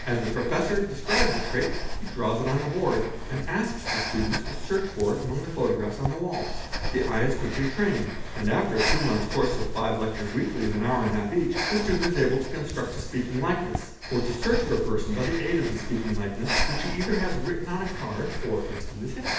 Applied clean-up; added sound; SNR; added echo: none; Breathing; 3 dB; reverberation time 0.8 s.